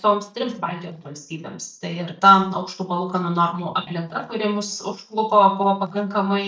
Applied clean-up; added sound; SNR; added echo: neural mask model DeepFilterNet 3.